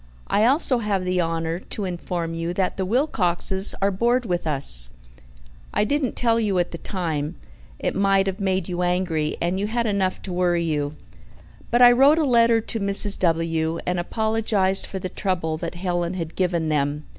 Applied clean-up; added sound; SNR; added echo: none; none; none; none.